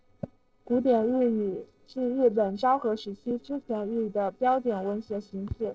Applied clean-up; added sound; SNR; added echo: neural separator model SepFormer DNS4.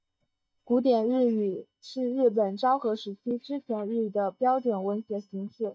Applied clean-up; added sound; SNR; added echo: neural mask model DeepFilterNet 3.